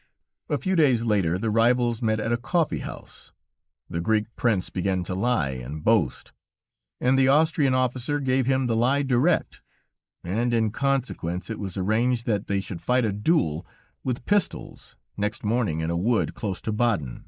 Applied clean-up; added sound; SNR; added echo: neural mask model Resemble Enhance denoiser.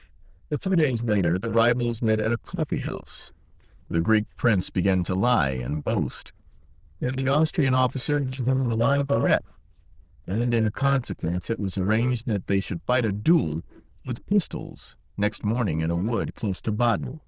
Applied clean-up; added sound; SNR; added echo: neural diffusion model UNIVERSE++.